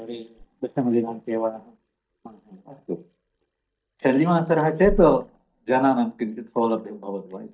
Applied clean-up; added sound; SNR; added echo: neural mask model DeepFilterNet 3.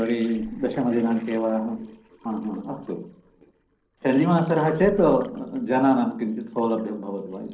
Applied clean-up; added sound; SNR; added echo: neural separator model SepFormer DNS4.